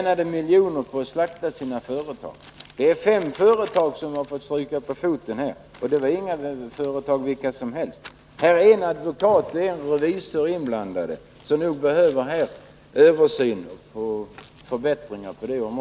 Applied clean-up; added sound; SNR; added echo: none; none; none; none.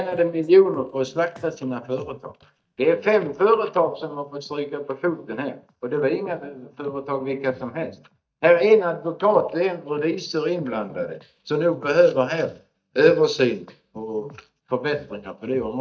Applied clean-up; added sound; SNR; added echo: neural mask model DeepFilterNet 3.